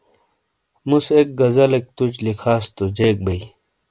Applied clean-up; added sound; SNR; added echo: none; none; none; none.